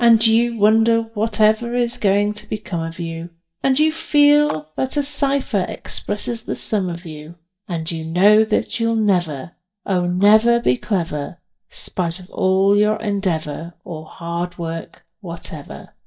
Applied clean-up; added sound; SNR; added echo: neural mask model DeepFilterNet 3.